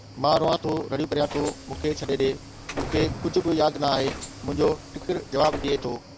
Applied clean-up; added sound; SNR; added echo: none; Cricket / Waves, surf + Bus; 11 dB; none.